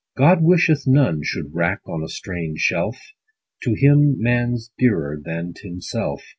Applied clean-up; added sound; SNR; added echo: none; none; none; none.